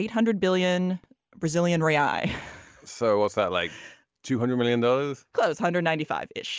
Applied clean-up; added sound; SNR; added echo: none; none; none; none.